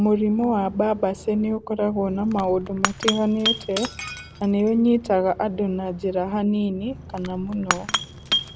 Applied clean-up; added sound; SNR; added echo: none; Shatter / Crushing; 8 dB; none.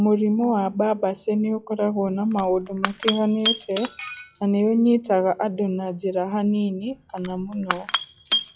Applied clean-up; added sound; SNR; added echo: classical method log-MMSE.